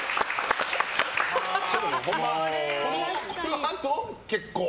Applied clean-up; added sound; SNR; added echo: none; none; none; none.